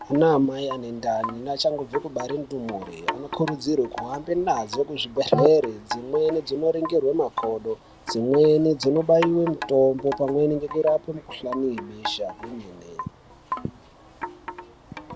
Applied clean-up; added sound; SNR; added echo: none; Wind chime; 13 dB; none.